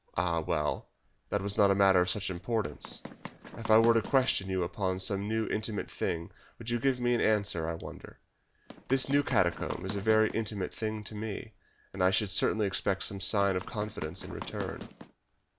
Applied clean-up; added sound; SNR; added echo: none; Run; 13 dB; none.